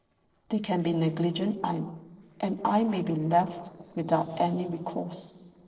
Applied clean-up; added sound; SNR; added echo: neural separator model SepFormer DNS4.